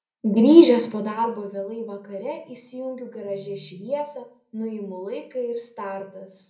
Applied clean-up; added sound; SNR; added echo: none; none; none; reverberation time 0.5 s.